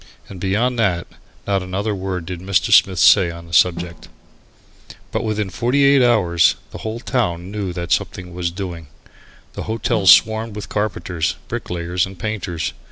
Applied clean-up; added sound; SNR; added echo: none; Snare drum; 13 dB; none.